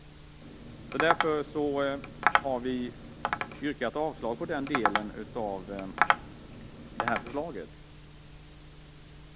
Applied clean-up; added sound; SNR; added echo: none; Tap; -2 dB; none.